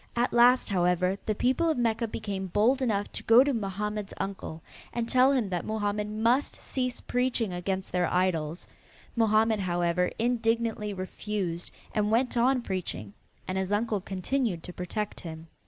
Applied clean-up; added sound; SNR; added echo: none; none; none; none.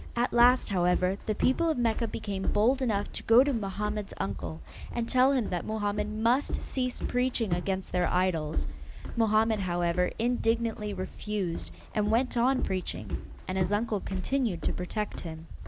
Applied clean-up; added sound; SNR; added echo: none; Walk, footsteps; 5 dB; none.